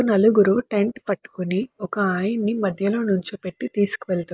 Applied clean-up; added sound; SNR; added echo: neural mask model Resemble Enhance denoiser.